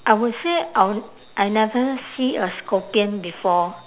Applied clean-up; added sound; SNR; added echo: none; none; none; none.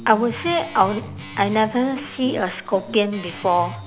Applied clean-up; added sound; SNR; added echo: none; Guitar; 14 dB; none.